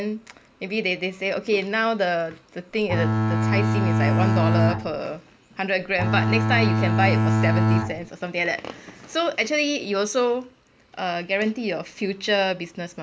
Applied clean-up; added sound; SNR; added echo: none; Bowed string instrument; -5 dB; none.